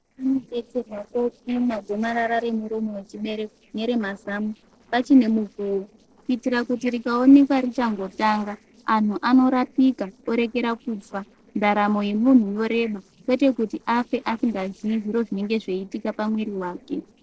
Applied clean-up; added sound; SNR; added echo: neural separator model SepFormer DNS4.